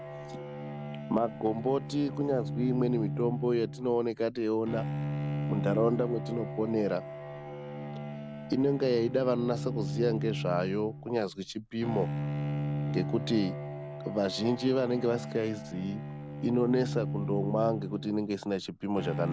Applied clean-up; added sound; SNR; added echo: none; Bowed string instrument; 5 dB; none.